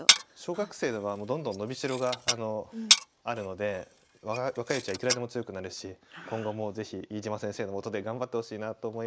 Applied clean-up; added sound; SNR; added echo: neural mask model Resemble Enhance denoiser.